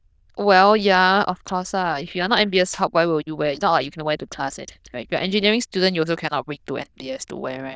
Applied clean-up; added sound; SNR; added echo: neural diffusion model UNIVERSE++.